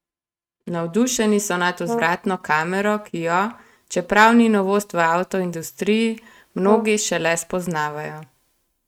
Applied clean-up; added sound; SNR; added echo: neural mask model RNNoise.